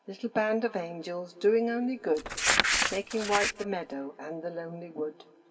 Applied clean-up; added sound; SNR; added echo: none; Crumpling, crinkling; -1 dB; reverberation time 2.0 s.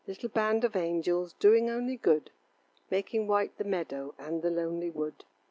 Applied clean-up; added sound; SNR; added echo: none; none; none; none.